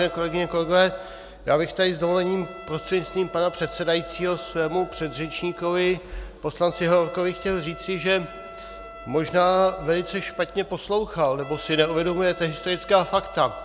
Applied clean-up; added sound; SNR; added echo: none; Trumpet; 17 dB; none.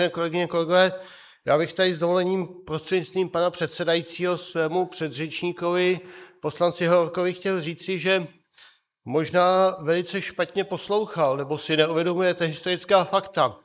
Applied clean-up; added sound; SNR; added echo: neural mask model Resemble Enhance denoiser.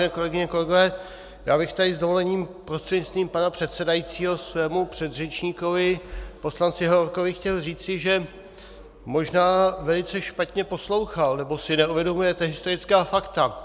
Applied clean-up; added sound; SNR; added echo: none; none; none; none.